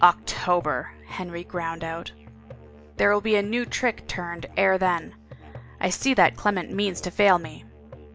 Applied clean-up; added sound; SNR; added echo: none; Musical instrument; 19 dB; none.